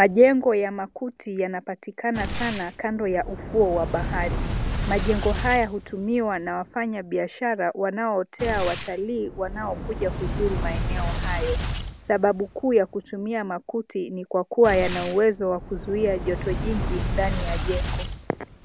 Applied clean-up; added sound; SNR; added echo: none; Boom; 6 dB; none.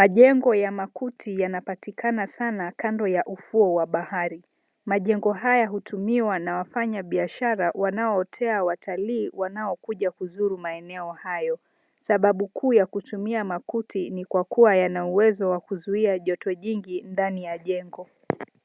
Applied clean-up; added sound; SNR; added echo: none; none; none; none.